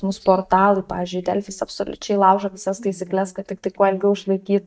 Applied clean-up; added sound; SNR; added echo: neural mask model DeepFilterNet 3.